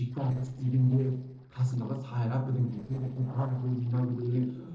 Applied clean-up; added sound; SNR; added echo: neural separator model SepFormer DNS4.